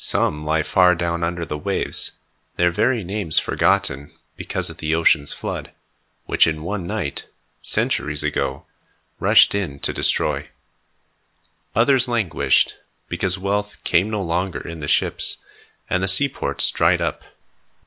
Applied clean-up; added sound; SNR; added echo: none; none; none; none.